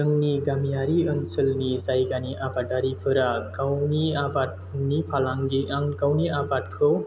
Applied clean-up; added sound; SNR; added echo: none; Microwave oven; 14 dB; none.